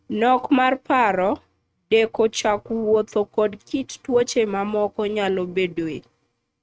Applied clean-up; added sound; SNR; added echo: neural mask model RNNoise.